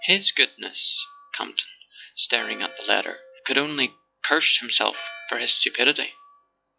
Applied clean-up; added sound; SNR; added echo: classical method log-MMSE.